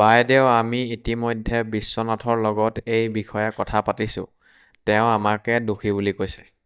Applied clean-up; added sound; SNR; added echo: neural mask model DeepFilterNet 3.